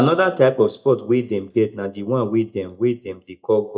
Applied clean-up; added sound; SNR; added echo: neural mask model DeepFilterNet 3.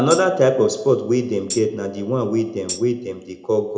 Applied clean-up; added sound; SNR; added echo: none; Tambourine; 15 dB; reverberation time 0.6 s.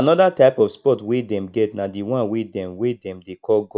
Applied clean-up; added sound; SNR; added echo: none; none; none; none.